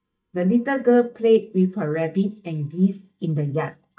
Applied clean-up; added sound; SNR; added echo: neural mask model DeepFilterNet 3.